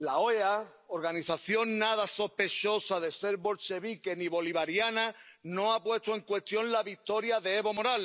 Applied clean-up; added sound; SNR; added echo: none; none; none; none.